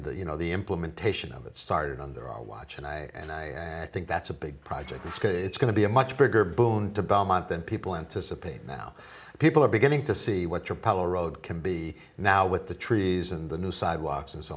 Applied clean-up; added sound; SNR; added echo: none; none; none; none.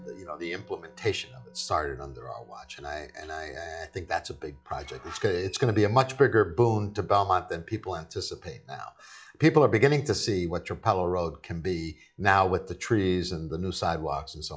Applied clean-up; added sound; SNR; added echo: classical method log-MMSE.